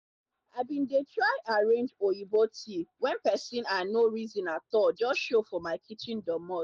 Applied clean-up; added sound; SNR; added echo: none; none; none; none.